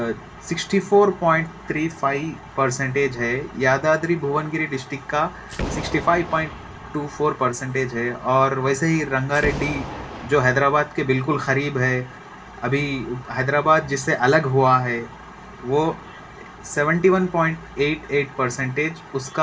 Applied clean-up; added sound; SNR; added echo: none; Boom; 12 dB; reverberation time 0.2 s.